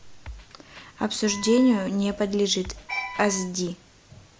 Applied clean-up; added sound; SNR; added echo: none; Wind instrument, woodwind instrument + Drum kit; 17 dB; none.